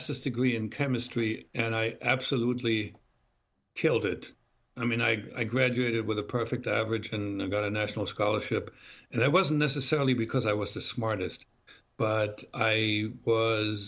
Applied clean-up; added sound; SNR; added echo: none; none; none; none.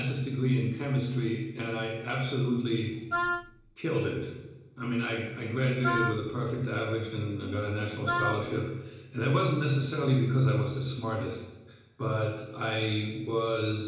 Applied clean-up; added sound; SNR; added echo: none; Wind instrument, woodwind instrument; 3 dB; reverberation time 1.0 s.